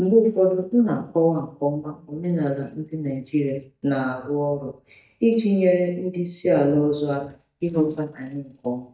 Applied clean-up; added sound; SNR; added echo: neural mask model DeepFilterNet 3.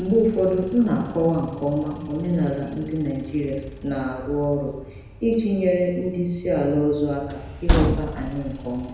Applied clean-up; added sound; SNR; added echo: none; Train; 7 dB; reverberation time 1.0 s.